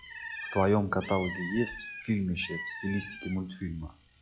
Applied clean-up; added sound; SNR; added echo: classical method log-MMSE.